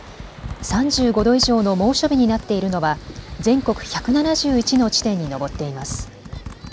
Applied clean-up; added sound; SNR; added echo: none; Computer keyboard; 14 dB; none.